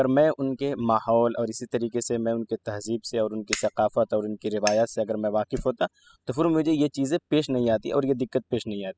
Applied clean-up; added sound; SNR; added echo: classical method spectral subtraction.